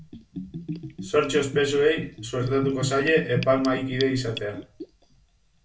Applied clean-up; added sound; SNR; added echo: none; Bathtub (filling or washing) / Gurgling; 11 dB; reverberation time 0.2 s.